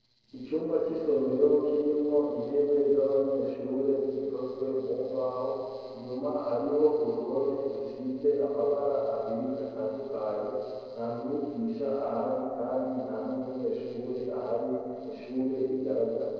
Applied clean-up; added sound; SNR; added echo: neural separator model SepFormer DNS4.